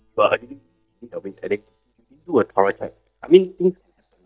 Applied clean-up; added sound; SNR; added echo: neural mask model DeepFilterNet 3.